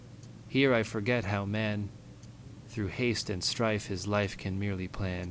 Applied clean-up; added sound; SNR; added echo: none; Tick-tock; 16 dB; none.